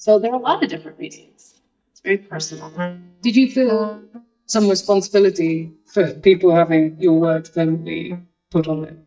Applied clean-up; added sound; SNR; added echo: neural mask model DeepFilterNet 3.